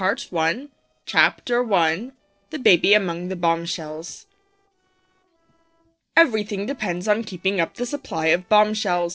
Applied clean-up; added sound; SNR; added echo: neural separator model SepFormer DNS4.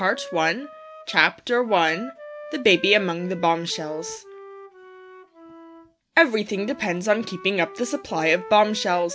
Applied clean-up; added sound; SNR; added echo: none; Wind instrument, woodwind instrument; 17 dB; none.